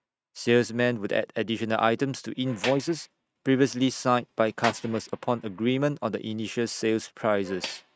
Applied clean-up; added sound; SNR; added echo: neural mask model RNNoise.